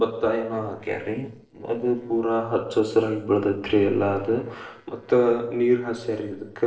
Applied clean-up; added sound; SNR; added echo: neural separator model SepFormer DNS4.